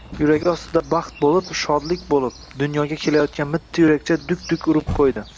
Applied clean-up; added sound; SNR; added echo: none; Chirp, tweet; 16 dB; none.